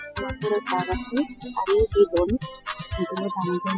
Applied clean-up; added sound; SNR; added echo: classical method spectral subtraction.